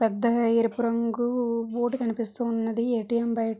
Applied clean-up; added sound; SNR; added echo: none; none; none; none.